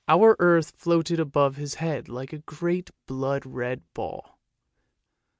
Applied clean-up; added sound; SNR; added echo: none; none; none; none.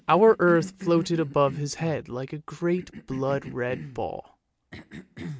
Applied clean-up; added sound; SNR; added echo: none; Cough; 15 dB; none.